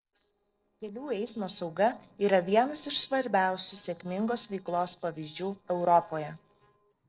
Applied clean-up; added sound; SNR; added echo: neural separator model SepFormer DNS4.